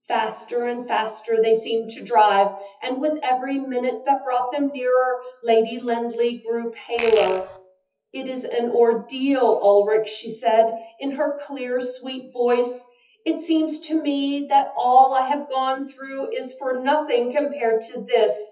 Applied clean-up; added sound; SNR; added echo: classical method WPE with log-MMSE.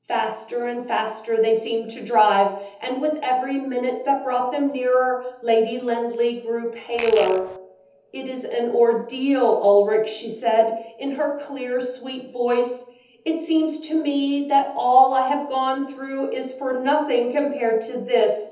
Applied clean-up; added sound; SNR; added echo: none; Fart; 12 dB; reverberation time 0.8 s.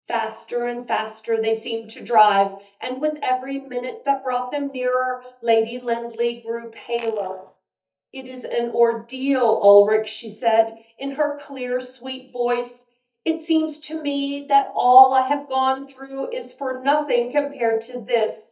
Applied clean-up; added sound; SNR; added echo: neural mask model DeepFilterNet 3.